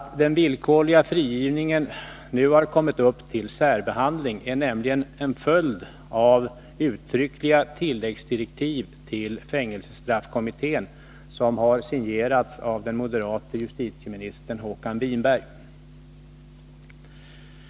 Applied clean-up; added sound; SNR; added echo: none; none; none; none.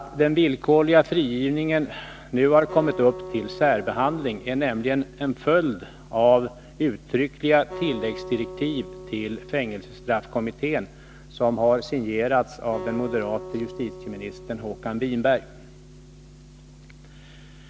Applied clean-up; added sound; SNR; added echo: none; Acoustic guitar; 17 dB; none.